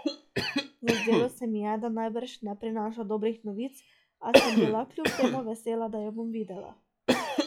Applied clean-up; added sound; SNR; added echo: classical method log-MMSE.